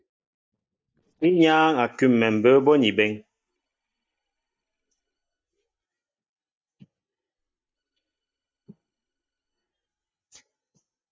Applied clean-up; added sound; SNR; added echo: neural mask model DeepFilterNet 3.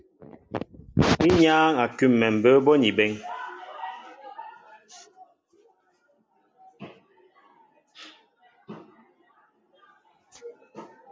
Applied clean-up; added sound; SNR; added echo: none; none; none; none.